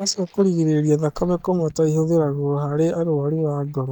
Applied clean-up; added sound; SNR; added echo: neural mask model DeepFilterNet 3.